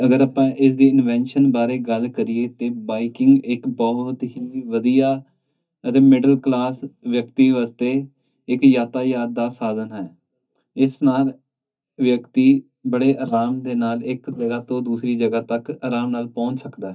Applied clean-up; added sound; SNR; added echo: neural mask model DeepFilterNet 3.